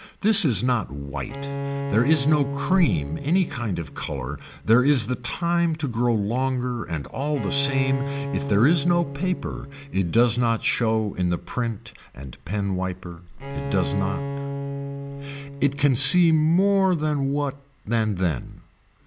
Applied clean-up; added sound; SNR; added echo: none; Bowed string instrument; 10 dB; none.